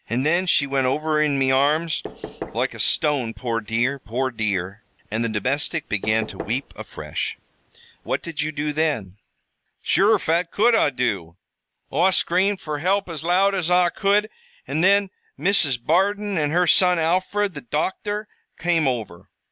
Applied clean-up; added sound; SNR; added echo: none; Knock / Wood; 16 dB; none.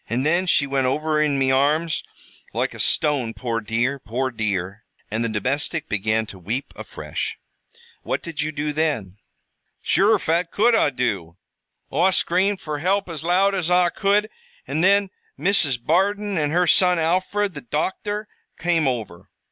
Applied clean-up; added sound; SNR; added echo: none; none; none; none.